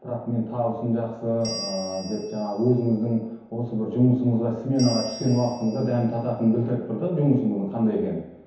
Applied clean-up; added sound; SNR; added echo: none; Bell; 15 dB; reverberation time 1.0 s.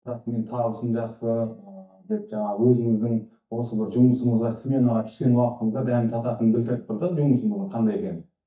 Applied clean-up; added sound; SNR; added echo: neural mask model DeepFilterNet 3.